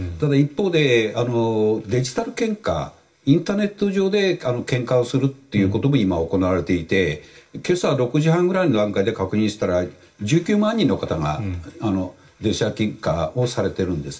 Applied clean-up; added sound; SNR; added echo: none; none; none; reverberation time 0.2 s.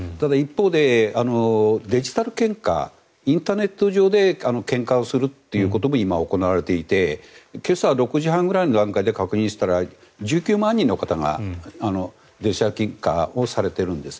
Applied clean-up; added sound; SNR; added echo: none; none; none; none.